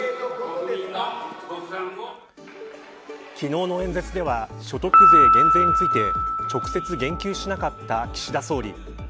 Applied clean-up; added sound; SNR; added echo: none; Piano; -5 dB; none.